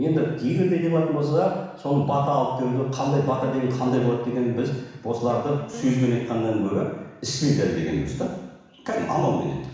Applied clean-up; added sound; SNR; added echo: none; Guitar; 13 dB; reverberation time 1.1 s.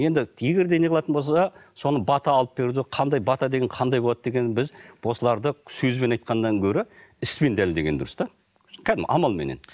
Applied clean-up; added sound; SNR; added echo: none; none; none; none.